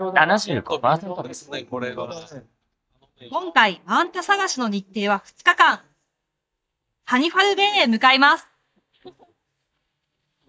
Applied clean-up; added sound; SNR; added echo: neural mask model DeepFilterNet 3.